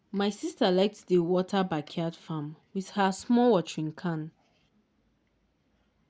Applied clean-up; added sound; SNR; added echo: none; none; none; none.